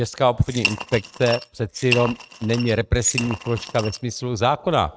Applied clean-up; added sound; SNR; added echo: neural mask model RNNoise.